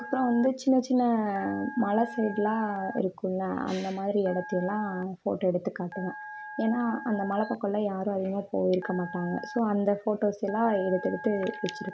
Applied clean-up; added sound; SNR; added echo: none; Telephone; 15 dB; none.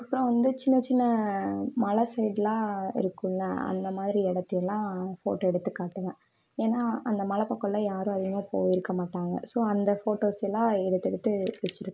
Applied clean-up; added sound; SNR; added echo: neural mask model Resemble Enhance denoiser.